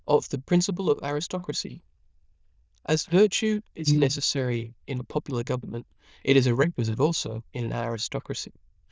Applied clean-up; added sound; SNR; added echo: neural diffusion model UNIVERSE++.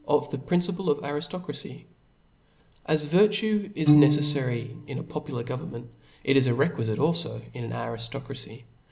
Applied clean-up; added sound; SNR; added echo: none; Piano; 4 dB; none.